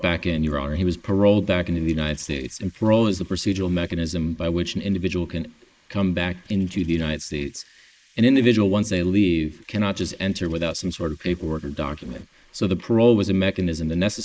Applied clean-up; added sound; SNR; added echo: neural mask model Resemble Enhance denoiser.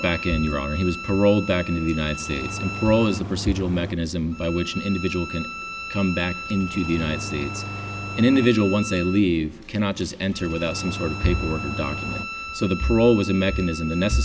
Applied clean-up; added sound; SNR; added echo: none; Engine starting + Bowed string instrument; 10 dB; none.